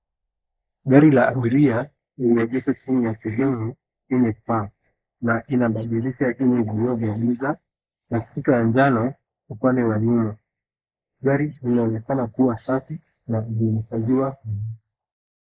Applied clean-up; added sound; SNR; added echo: neural mask model Resemble Enhance denoiser.